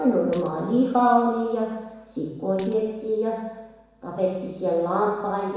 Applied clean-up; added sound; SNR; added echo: none; Coin (dropping); 15 dB; reverberation time 1.1 s.